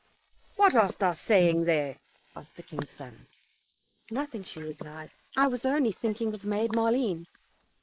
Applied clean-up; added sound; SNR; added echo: neural mask model Resemble Enhance denoiser.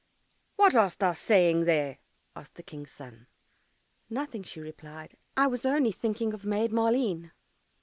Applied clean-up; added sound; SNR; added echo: none; none; none; none.